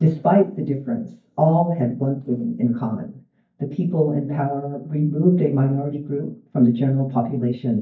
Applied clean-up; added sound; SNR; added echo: neural mask model DeepFilterNet 3.